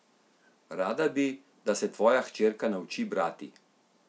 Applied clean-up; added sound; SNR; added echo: none; none; none; none.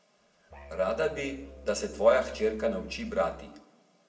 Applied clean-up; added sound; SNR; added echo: none; Musical instrument; 17 dB; reverberation time 0.6 s.